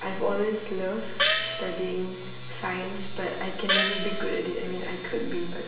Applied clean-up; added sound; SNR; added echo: none; Gong; -3 dB; reverberation time 0.9 s.